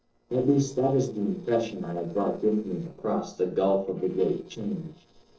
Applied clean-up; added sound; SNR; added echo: neural separator model SepFormer DNS4.